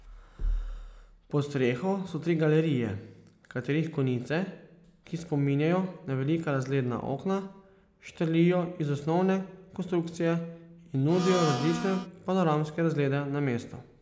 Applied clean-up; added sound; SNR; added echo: none; Domestic sounds, home sounds; 5 dB; none.